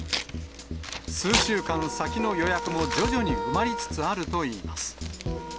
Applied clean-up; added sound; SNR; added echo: none; Tearing + Wind instrument, woodwind instrument; 4 dB; none.